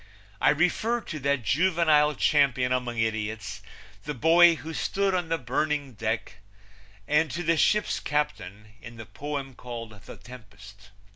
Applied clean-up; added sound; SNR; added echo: none; none; none; none.